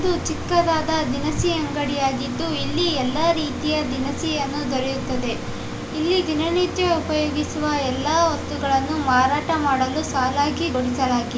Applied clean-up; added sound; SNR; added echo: none; Mechanisms; 8 dB; none.